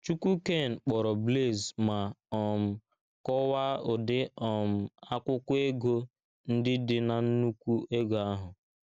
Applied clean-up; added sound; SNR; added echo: none; none; none; none.